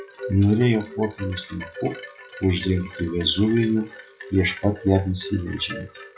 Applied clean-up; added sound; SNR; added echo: classical method log-MMSE.